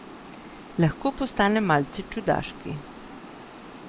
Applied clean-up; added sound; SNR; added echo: none; Water; 15 dB; none.